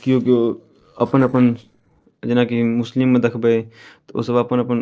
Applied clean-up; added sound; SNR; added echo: neural separator model SepFormer DNS4.